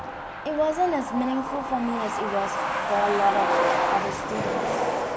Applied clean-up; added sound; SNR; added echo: none; Truck; 0 dB; reverberation time 0.7 s.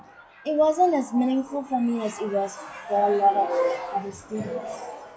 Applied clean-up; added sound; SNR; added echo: classical method WPE with log-MMSE.